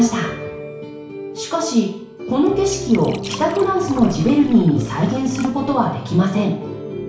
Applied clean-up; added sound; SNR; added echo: none; Liquid; 18 dB; reverberation time 0.6 s.